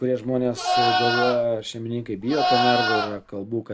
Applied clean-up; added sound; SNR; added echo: none; Livestock, farm animals, working animals; -1 dB; none.